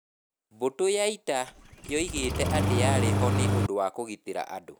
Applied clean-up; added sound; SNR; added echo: none; Engine starting; -4 dB; none.